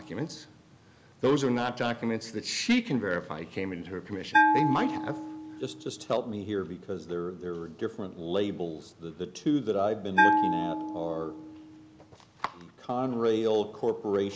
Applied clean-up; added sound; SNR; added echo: none; Bell; 2 dB; none.